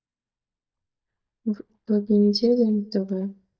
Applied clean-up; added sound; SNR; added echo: neural mask model DeepFilterNet 3.